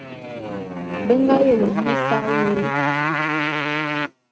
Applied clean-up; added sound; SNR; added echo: neural mask model RNNoise.